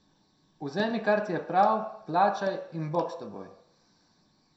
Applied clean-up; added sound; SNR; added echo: none; none; none; reverberation time 0.6 s.